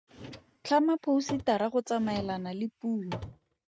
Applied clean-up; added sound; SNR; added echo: neural mask model RNNoise.